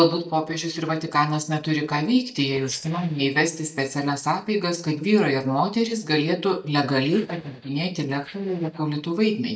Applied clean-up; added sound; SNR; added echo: neural mask model DeepFilterNet 3.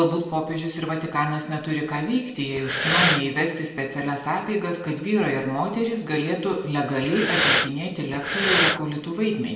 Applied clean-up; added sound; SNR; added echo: none; Breathing; -2 dB; reverberation time 1.0 s.